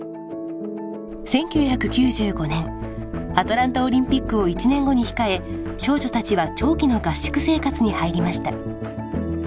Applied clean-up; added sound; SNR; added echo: none; none; none; none.